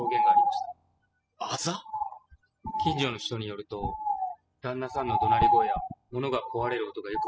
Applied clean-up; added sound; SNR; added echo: classical method spectral subtraction.